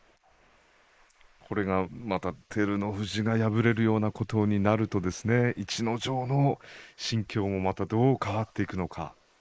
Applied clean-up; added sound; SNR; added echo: neural mask model Resemble Enhance denoiser.